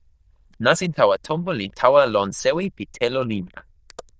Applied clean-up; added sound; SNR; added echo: neural diffusion model UNIVERSE++.